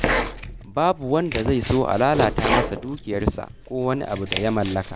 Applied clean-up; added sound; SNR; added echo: none; Domestic sounds, home sounds; 5 dB; none.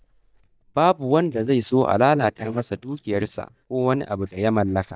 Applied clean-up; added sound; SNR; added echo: neural mask model DeepFilterNet 3.